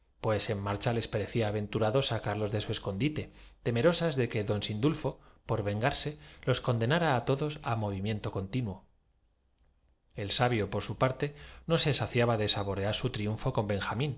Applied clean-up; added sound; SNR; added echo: none; none; none; none.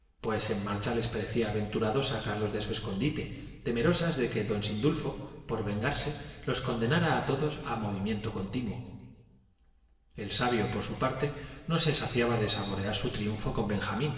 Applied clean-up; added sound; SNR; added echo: none; none; none; reverberation time 1.4 s.